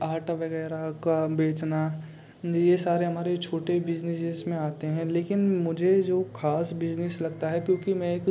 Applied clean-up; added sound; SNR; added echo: none; none; none; none.